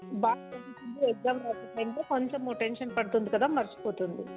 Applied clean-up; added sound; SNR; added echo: none; Piano; 15 dB; none.